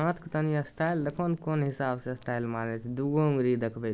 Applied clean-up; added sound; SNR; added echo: none; none; none; none.